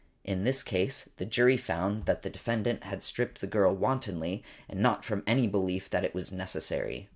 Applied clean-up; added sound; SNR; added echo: none; none; none; none.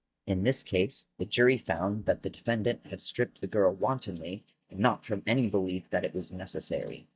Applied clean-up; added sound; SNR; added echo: neural mask model DeepFilterNet 3.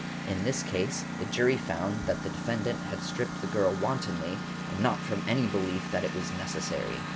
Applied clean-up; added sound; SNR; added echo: none; Engine; 4 dB; none.